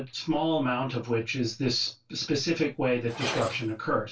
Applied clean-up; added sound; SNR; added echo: none; Glass; 15 dB; reverberation time 0.2 s.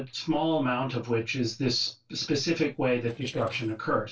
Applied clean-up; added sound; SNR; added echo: neural separator model SepFormer DNS4.